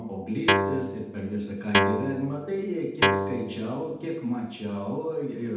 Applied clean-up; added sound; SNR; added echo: none; Guitar; -4 dB; reverberation time 0.8 s.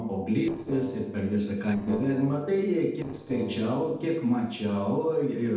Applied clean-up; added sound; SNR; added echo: neural separator model SepFormer DNS4.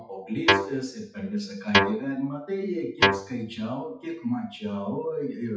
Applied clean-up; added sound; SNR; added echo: classical method WPE with log-MMSE.